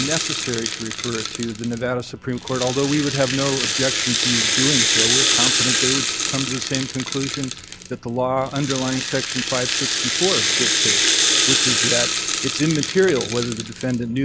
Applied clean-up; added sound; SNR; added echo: none; Rattle (instrument); -2 dB; none.